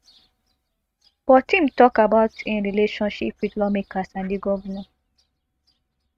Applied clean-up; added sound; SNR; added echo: neural mask model RNNoise.